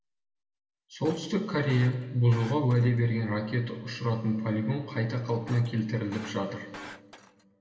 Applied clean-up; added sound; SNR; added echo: none; Shatter; 20 dB; reverberation time 2.4 s.